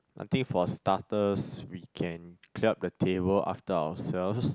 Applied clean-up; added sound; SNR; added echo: none; none; none; none.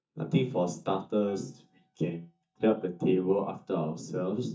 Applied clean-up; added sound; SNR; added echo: neural mask model DeepFilterNet 3.